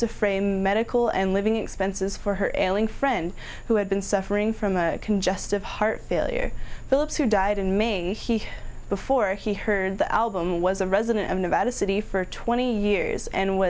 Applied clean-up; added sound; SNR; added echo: none; Frog; 14 dB; none.